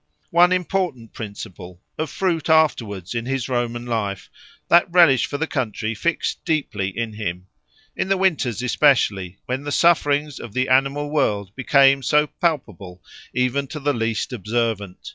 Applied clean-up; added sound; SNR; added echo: none; none; none; none.